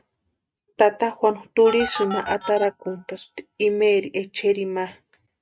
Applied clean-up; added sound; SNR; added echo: neural mask model RNNoise.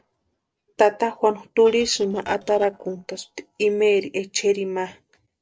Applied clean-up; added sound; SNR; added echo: neural separator model SepFormer DNS4.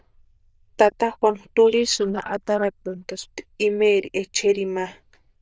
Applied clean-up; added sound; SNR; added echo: neural diffusion model UNIVERSE++.